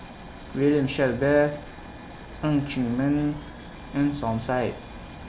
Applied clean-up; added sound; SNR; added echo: none; Domestic sounds, home sounds; 20 dB; none.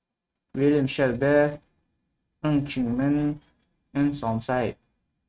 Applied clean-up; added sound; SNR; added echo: neural mask model RNNoise.